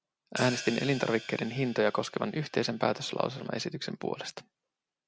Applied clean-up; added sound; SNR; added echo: none; Hi-hat; 13 dB; none.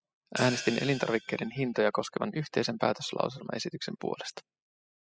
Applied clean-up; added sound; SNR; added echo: classical method spectral subtraction.